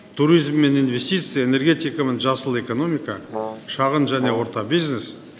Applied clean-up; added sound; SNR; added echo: none; Brass instrument; 11 dB; none.